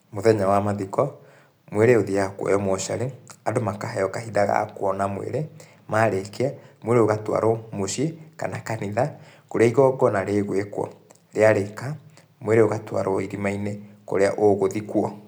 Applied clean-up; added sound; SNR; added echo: none; none; none; none.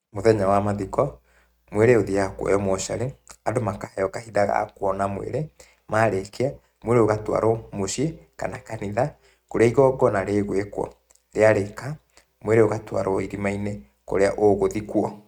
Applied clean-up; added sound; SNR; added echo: neural mask model RNNoise.